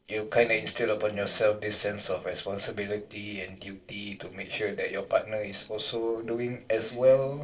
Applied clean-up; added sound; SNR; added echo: neural separator model SepFormer DNS4.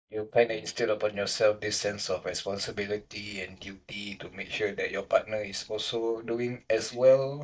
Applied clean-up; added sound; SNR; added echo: neural mask model DeepFilterNet 3.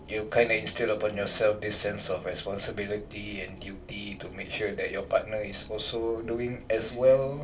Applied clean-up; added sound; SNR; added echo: none; Bus; 16 dB; reverberation time 0.2 s.